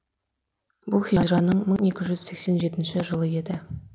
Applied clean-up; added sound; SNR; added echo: none; none; none; none.